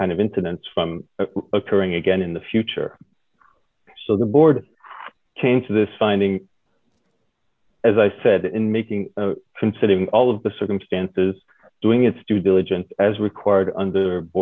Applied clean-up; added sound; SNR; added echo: none; none; none; none.